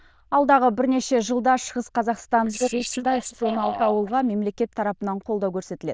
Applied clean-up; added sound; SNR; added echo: neural diffusion model UNIVERSE++.